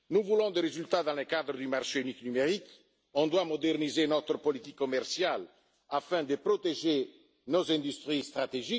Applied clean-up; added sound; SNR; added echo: none; none; none; none.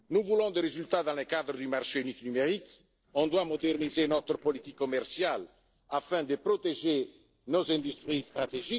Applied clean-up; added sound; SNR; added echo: neural separator model SepFormer DNS4.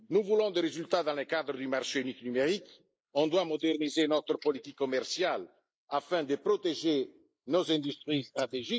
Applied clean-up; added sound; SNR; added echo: neural mask model Resemble Enhance denoiser.